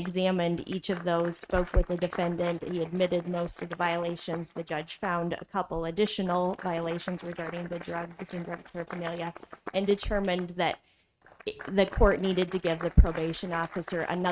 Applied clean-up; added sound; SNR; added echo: neural mask model RNNoise.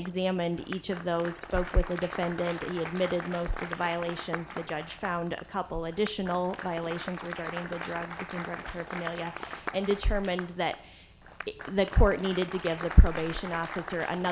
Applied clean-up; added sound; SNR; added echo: none; Applause; 12 dB; none.